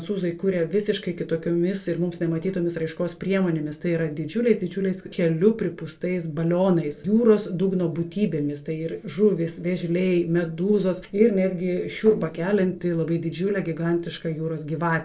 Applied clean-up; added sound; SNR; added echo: neural separator model SepFormer DNS4.